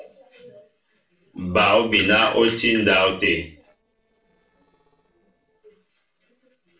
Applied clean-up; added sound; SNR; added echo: neural separator model SepFormer DNS4.